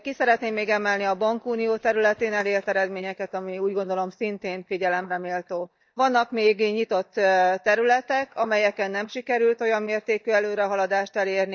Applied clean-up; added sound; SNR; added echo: neural mask model DeepFilterNet 3.